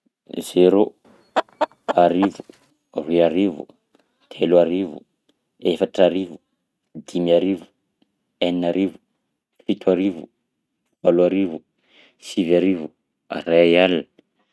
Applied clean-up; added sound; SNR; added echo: neural mask model RNNoise.